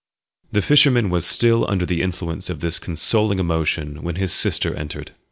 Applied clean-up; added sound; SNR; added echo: none; none; none; none.